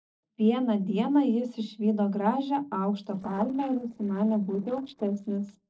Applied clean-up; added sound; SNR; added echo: neural separator model SepFormer DNS4.